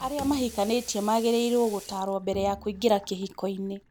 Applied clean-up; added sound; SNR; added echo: none; Sink (filling or washing) / Water tap, faucet + Bowed string instrument; 17 dB; none.